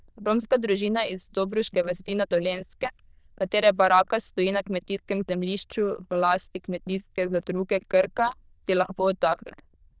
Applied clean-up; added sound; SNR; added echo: neural diffusion model UNIVERSE++.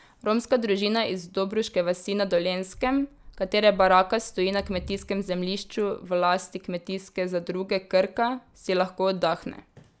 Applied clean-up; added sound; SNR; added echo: none; none; none; none.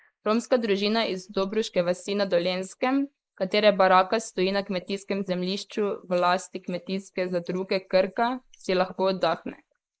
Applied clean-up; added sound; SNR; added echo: neural mask model Resemble Enhance denoiser.